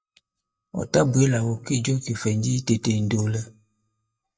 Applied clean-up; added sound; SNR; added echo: neural mask model DeepFilterNet 3.